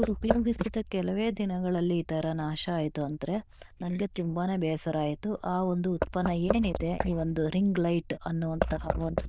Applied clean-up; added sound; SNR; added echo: neural diffusion model UNIVERSE++.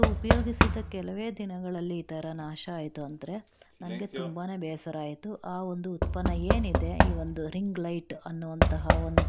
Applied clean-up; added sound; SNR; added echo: none; Knock / Wood; -5 dB; none.